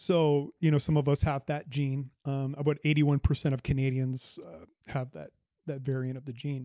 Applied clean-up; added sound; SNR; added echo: none; none; none; none.